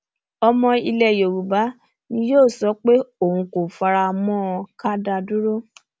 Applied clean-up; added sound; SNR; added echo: none; none; none; none.